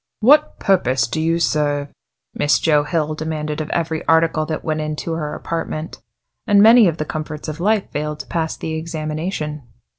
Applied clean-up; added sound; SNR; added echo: none; none; none; none.